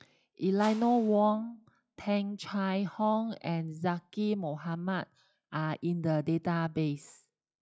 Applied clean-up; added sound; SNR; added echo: classical method log-MMSE.